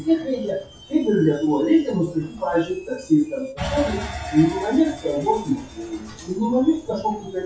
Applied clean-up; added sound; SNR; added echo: classical method WPE with log-MMSE.